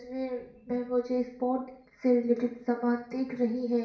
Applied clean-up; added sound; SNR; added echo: none; none; none; reverberation time 0.6 s.